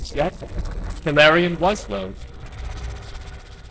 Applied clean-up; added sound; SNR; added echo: neural separator model SepFormer DNS4.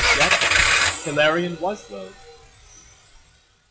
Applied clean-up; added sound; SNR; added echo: classical method WPE with log-MMSE.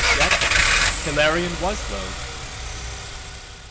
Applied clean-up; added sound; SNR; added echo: none; Engine / Car; -5 dB; reverberation time 0.3 s.